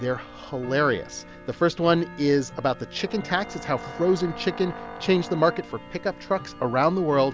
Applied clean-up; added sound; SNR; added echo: none; Brass instrument + Tick-tock / Bell; 15 dB; none.